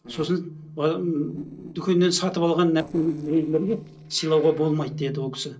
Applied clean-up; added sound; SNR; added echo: neural separator model SepFormer DNS4.